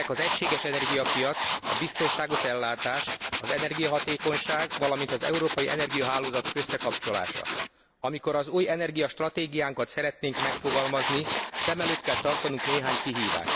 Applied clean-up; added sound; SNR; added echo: none; Tools; 1 dB; none.